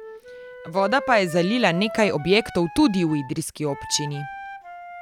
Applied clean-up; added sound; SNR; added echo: none; Wind instrument, woodwind instrument; 14 dB; none.